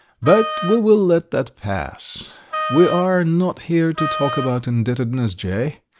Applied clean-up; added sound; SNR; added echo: none; Wind instrument, woodwind instrument; 9 dB; none.